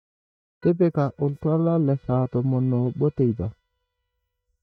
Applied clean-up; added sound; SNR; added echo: neural mask model DeepFilterNet 3.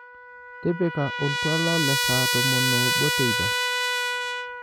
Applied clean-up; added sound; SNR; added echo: none; Trumpet; -3 dB; none.